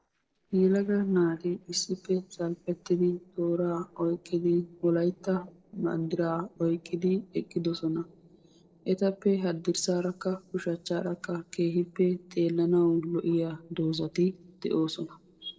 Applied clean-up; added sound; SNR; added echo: neural separator model SepFormer DNS4.